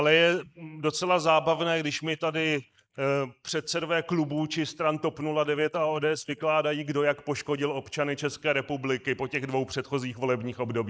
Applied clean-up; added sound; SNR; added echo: neural mask model Resemble Enhance denoiser.